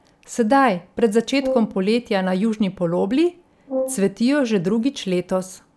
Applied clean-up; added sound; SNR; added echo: none; Brass instrument; 11 dB; none.